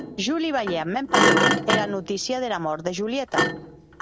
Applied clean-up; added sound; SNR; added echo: none; Thump, thud; -2 dB; none.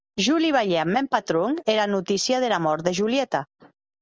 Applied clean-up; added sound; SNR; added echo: none; none; none; none.